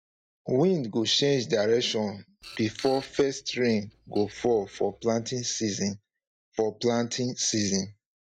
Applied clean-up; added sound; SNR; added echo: neural mask model DeepFilterNet 3.